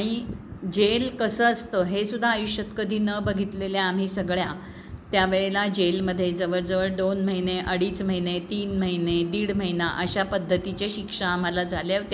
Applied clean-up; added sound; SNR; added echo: none; none; none; none.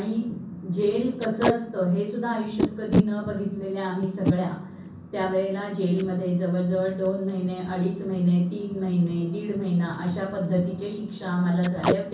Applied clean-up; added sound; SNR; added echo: none; Packing tape, duct tape; 7 dB; reverberation time 0.6 s.